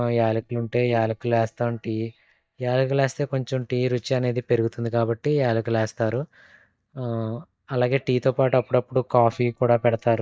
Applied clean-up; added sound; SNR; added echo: neural mask model DeepFilterNet 3.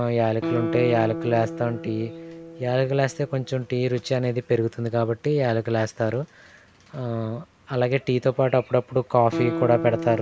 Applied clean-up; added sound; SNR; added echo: none; Guitar; 10 dB; none.